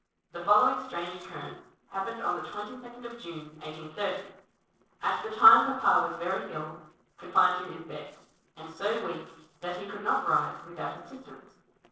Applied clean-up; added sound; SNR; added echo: neural separator model SepFormer DNS4.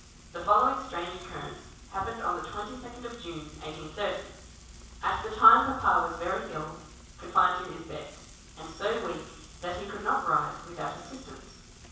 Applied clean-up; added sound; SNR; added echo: none; Frying (food); 18 dB; reverberation time 0.7 s.